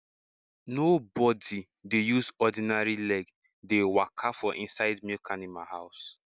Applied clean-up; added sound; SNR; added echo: none; none; none; none.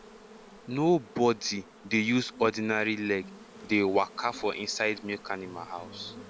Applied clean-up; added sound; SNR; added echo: none; Insect; 19 dB; none.